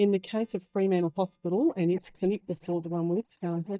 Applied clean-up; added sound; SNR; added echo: neural mask model DeepFilterNet 3.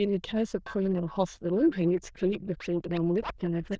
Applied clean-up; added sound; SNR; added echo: neural diffusion model UNIVERSE++.